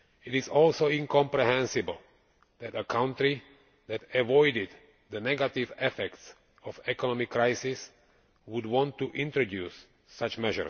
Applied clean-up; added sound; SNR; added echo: none; none; none; none.